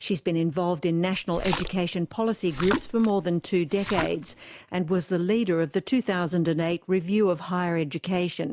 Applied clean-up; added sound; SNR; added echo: none; Splash, splatter; 9 dB; none.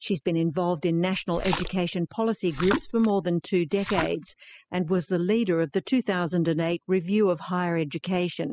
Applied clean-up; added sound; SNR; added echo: classical method spectral subtraction.